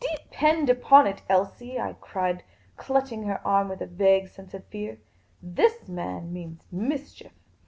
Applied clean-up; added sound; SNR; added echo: none; none; none; none.